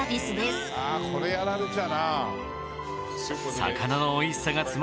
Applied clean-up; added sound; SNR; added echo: none; none; none; none.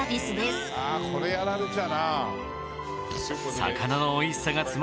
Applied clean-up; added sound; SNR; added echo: none; Fart; 18 dB; none.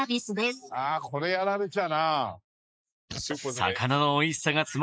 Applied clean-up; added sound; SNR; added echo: neural mask model Resemble Enhance denoiser.